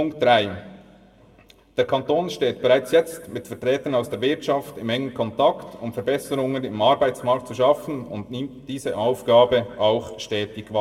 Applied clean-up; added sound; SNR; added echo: none; none; none; reverberation time 1.0 s.